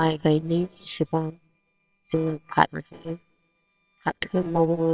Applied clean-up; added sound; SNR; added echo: neural separator model SepFormer WHAMR!.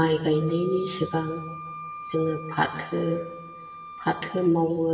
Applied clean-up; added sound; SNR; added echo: none; Wind instrument, woodwind instrument; 14 dB; reverberation time 1.4 s.